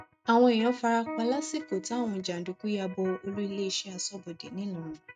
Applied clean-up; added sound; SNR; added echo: neural mask model RNNoise.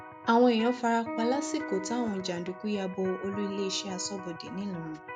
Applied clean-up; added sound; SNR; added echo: none; Electric guitar; 10 dB; none.